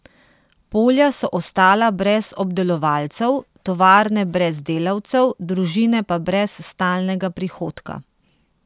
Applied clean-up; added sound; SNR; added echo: none; none; none; none.